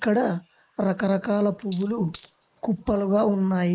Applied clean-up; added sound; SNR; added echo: neural mask model Resemble Enhance denoiser.